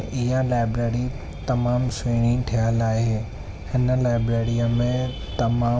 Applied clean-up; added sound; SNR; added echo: none; none; none; none.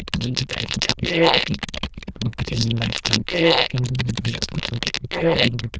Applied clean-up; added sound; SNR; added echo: neural diffusion model UNIVERSE++.